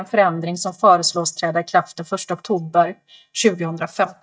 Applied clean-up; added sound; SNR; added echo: neural mask model DeepFilterNet 3.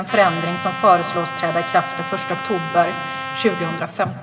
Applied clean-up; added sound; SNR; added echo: none; Trumpet; 8 dB; reverberation time 2.5 s.